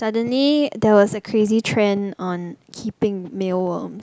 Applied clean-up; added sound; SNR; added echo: none; none; none; none.